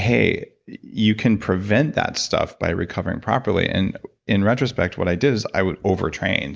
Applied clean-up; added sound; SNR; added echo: none; none; none; none.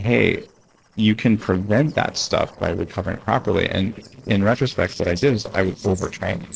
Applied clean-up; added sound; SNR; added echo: neural separator model SepFormer DNS4.